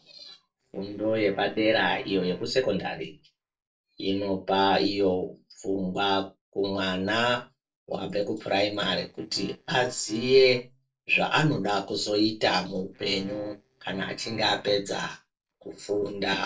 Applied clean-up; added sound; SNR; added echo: neural separator model SepFormer DNS4.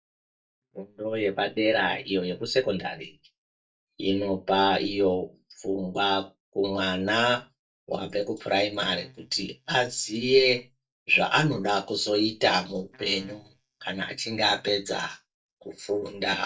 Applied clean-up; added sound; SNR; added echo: neural mask model DeepFilterNet 3.